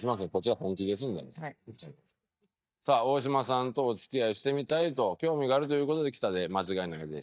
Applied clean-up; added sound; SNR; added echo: neural mask model DeepFilterNet 3.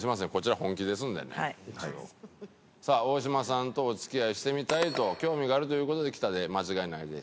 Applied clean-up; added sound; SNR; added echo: none; none; none; none.